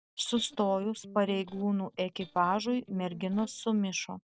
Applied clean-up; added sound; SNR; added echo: neural separator model SepFormer DNS4.